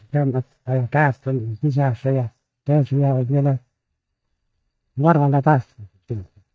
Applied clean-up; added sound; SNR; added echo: neural mask model DeepFilterNet 3.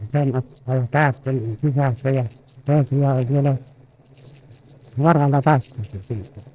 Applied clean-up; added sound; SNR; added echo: neural separator model SepFormer DNS4.